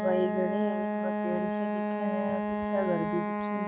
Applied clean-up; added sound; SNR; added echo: none; Wind instrument, woodwind instrument; -3 dB; none.